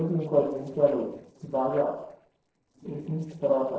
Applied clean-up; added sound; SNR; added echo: neural separator model SepFormer DNS4.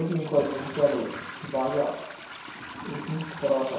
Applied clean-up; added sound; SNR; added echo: none; Trickle, dribble / Toilet flush; 10 dB; reverberation time 0.7 s.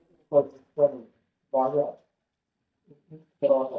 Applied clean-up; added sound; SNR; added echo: neural mask model DeepFilterNet 3.